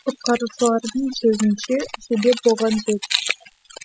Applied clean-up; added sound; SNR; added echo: classical method spectral subtraction.